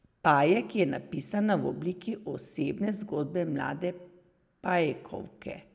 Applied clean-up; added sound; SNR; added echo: none; none; none; none.